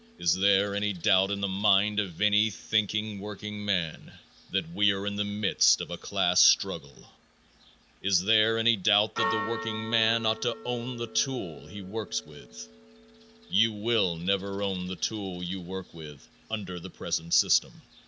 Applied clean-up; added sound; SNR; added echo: none; Church bell; 14 dB; none.